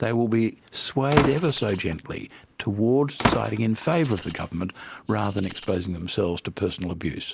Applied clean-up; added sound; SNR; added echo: none; Rattle (instrument) + Slam; 1 dB; none.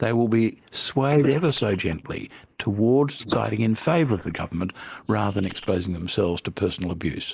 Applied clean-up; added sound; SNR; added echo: neural mask model Resemble Enhance denoiser.